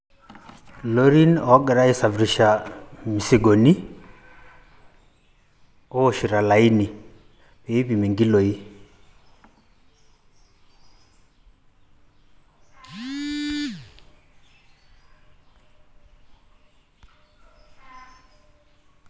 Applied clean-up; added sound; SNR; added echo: none; none; none; none.